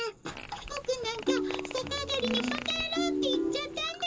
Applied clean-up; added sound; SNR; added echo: none; Fart; 11 dB; reverberation time 0.2 s.